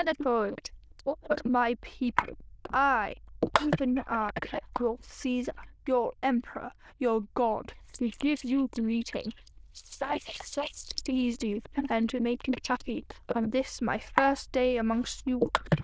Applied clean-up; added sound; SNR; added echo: neural diffusion model UNIVERSE++.